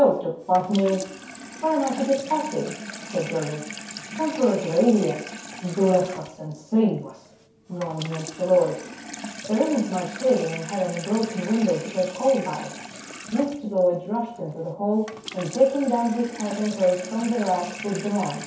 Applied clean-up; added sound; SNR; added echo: none; Sink (filling or washing) / Water tap, faucet; 14 dB; reverberation time 0.6 s.